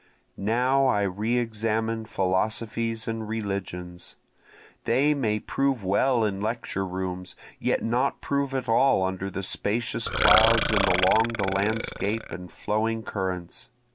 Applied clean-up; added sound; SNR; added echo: none; Burping, eructation; 0 dB; none.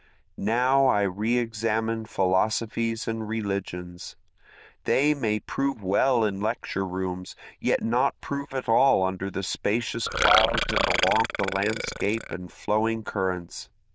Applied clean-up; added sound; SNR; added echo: neural diffusion model UNIVERSE++.